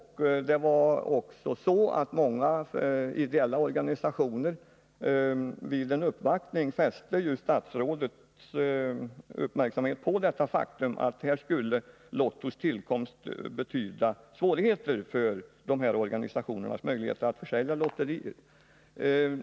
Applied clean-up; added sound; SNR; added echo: none; none; none; none.